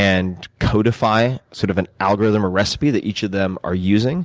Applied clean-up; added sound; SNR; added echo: none; none; none; none.